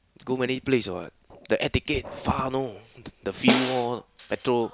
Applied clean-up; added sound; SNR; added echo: none; Snare drum; 1 dB; none.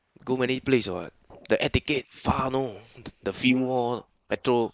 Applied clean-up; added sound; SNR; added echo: neural mask model Resemble Enhance denoiser.